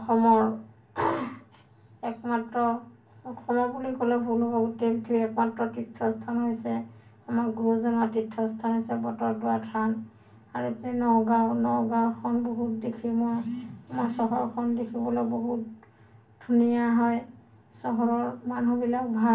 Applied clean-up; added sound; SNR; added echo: none; none; none; reverberation time 0.3 s.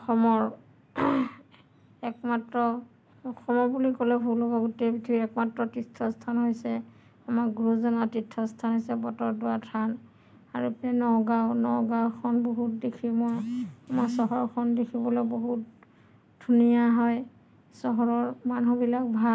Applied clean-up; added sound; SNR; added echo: none; none; none; none.